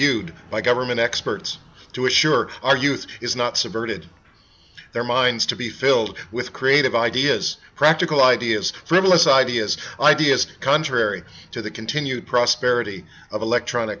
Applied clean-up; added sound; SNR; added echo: none; none; none; none.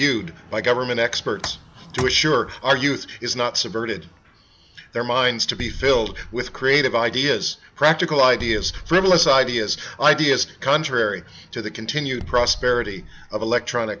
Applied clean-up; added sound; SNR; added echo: none; Bass drum + Tick; 14 dB; none.